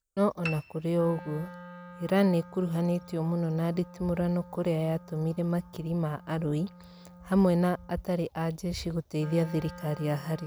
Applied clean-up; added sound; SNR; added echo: none; Piano + Wind instrument, woodwind instrument; 18 dB; none.